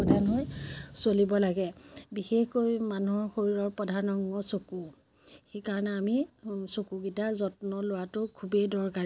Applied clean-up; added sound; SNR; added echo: none; none; none; none.